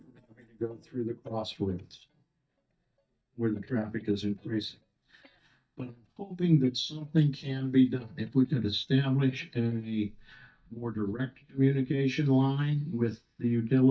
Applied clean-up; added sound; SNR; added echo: neural mask model DeepFilterNet 3.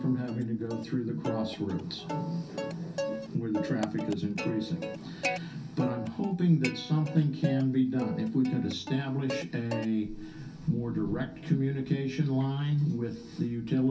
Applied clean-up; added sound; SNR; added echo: none; Plucked string instrument; 10 dB; reverberation time 0.3 s.